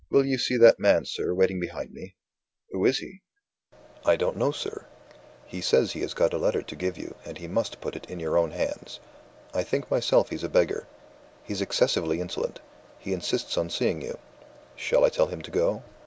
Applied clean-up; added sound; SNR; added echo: none; none; none; none.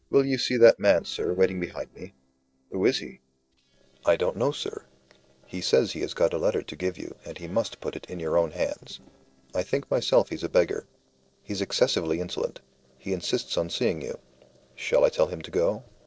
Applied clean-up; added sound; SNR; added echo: neural separator model SepFormer DNS4.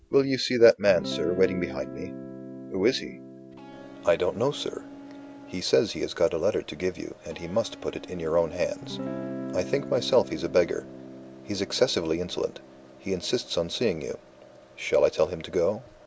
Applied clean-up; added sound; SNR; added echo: none; Electric guitar + Guitar; 13 dB; none.